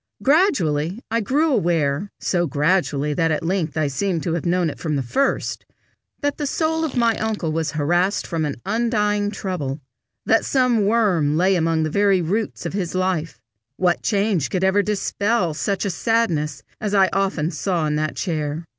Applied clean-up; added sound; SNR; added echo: none; Fart; 20 dB; none.